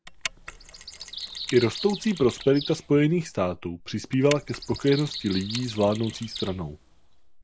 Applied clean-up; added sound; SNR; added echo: none; Mechanisms + Bird vocalization, bird call, bird song; 13 dB; none.